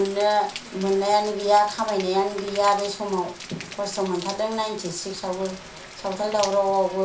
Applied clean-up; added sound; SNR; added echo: none; Rain; 15 dB; reverberation time 0.3 s.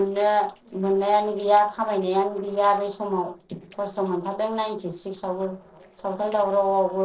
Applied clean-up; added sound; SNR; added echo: neural separator model SepFormer DNS4.